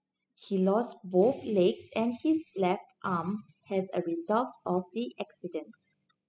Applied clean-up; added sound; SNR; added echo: classical method spectral subtraction.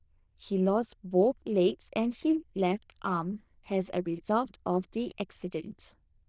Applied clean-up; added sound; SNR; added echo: neural diffusion model UNIVERSE++.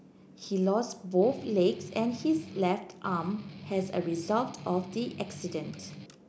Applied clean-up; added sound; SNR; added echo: none; Strum; 14 dB; none.